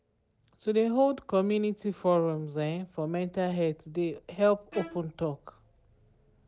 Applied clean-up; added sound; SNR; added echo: none; Bowed string instrument; 18 dB; none.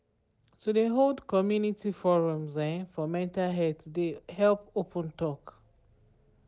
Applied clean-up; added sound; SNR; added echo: none; none; none; none.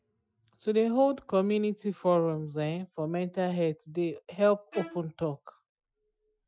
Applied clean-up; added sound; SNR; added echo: classical method Wiener filter.